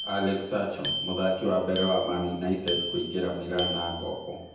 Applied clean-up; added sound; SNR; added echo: none; Bicycle bell; 7 dB; reverberation time 0.8 s.